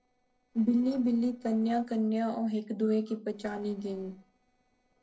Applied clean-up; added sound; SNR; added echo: neural separator model SepFormer DNS4.